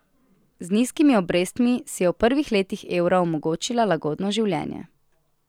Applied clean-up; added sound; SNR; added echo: none; none; none; none.